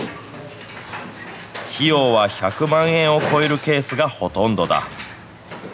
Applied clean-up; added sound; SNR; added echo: none; none; none; none.